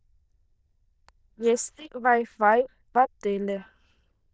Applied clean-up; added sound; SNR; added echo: neural diffusion model UNIVERSE++.